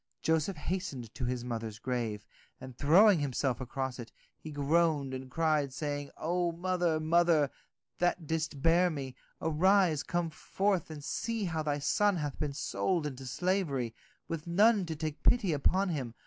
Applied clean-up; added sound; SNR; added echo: none; none; none; none.